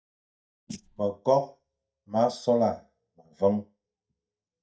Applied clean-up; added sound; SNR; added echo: neural mask model DeepFilterNet 3.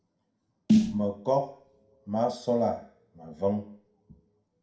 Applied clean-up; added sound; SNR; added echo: none; Snare drum; -3 dB; reverberation time 0.5 s.